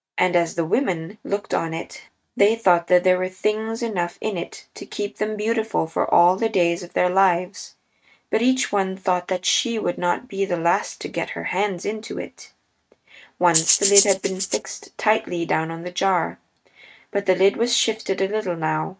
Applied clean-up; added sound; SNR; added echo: neural mask model RNNoise.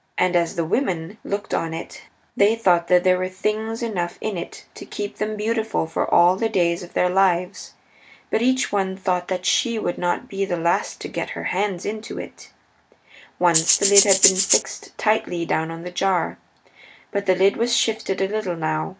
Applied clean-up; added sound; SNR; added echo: none; Rattle (instrument); -4 dB; none.